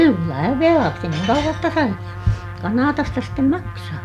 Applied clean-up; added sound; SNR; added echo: none; Trumpet; 18 dB; none.